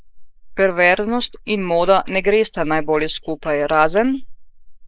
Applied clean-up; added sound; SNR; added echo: neural mask model Resemble Enhance denoiser.